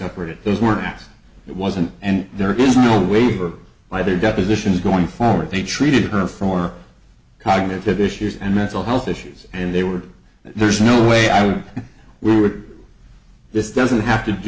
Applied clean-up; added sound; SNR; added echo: none; none; none; none.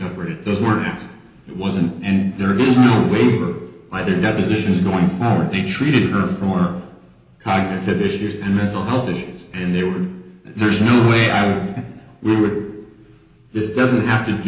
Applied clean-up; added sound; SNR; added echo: none; none; none; reverberation time 0.9 s.